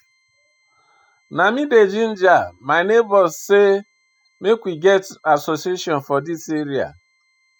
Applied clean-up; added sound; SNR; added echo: classical method spectral subtraction.